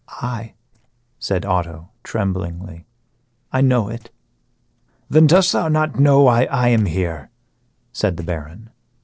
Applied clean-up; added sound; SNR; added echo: neural separator model SepFormer DNS4.